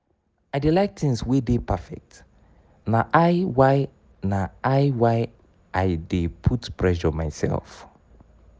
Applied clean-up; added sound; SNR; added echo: none; none; none; none.